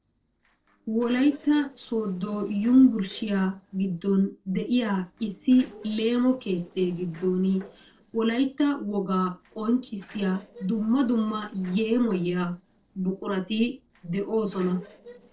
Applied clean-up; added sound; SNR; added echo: neural separator model SepFormer DNS4.